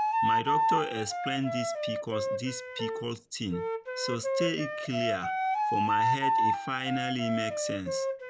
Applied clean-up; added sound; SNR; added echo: none; Wind instrument, woodwind instrument; -4 dB; none.